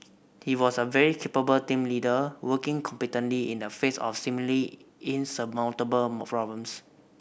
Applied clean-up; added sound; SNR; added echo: none; none; none; none.